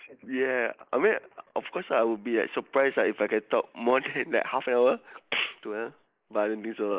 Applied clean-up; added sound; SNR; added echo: neural mask model Resemble Enhance denoiser.